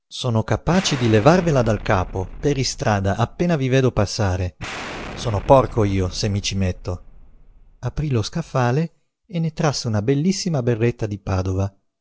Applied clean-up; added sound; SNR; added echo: none; Explosion; 13 dB; none.